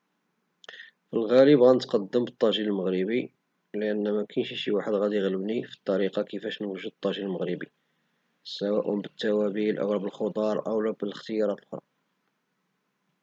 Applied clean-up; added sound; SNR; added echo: none; none; none; none.